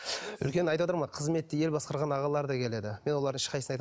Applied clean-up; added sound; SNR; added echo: neural mask model Resemble Enhance denoiser.